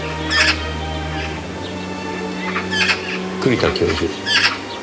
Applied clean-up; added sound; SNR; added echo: none; Bird; 0 dB; none.